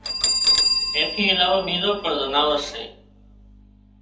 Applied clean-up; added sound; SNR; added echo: none; Bell; 1 dB; reverberation time 0.7 s.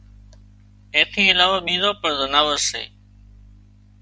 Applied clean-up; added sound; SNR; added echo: none; none; none; none.